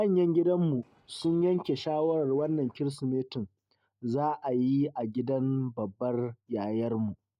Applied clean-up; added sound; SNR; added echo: neural mask model DeepFilterNet 3.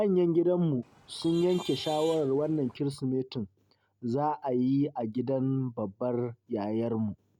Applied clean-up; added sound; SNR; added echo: none; Traffic noise, roadway noise / Vehicle horn, car horn, honking; 17 dB; none.